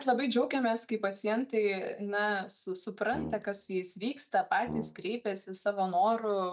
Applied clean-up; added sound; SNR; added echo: neural mask model DeepFilterNet 3.